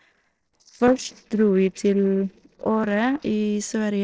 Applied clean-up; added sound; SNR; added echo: neural separator model SepFormer DNS4.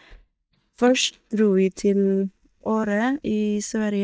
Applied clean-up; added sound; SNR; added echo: neural mask model DeepFilterNet 3.